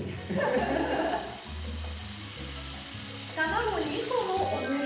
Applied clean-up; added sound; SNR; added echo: none; Rattle (instrument); 15 dB; reverberation time 0.9 s.